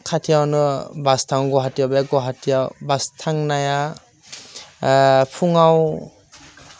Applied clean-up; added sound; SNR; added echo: none; none; none; none.